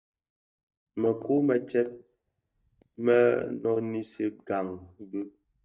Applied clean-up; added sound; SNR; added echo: neural mask model DeepFilterNet 3.